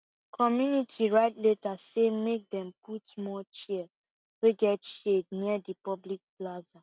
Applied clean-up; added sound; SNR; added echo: none; none; none; none.